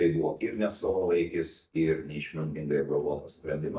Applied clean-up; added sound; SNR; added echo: neural mask model DeepFilterNet 3.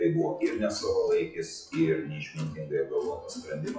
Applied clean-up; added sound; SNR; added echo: classical method WPE with log-MMSE.